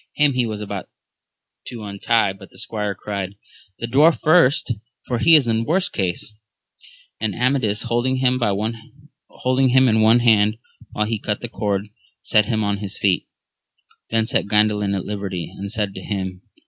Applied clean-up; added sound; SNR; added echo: none; none; none; none.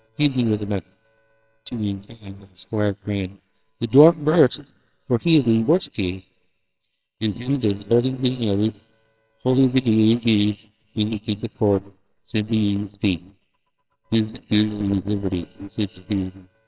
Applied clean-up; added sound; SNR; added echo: neural separator model SepFormer WHAMR!.